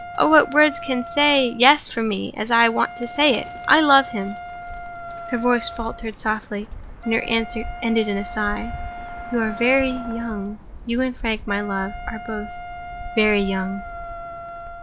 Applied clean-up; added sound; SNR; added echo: none; Wind instrument, woodwind instrument + Bird; 11 dB; none.